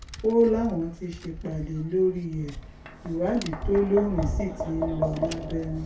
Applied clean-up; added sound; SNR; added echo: none; Tap; 7 dB; reverberation time 0.3 s.